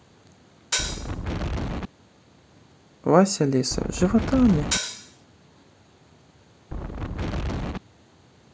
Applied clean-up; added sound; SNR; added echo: none; Hi-hat + Wind; 1 dB; none.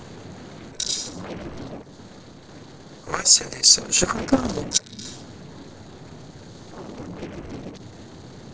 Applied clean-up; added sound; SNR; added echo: neural separator model SepFormer DNS4.